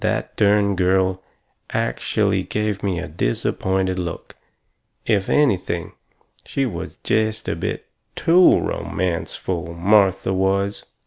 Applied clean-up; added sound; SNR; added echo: none; none; none; none.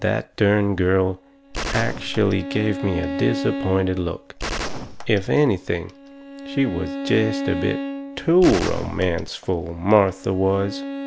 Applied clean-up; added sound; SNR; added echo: none; Gunshot, gunfire + Bowed string instrument; 8 dB; none.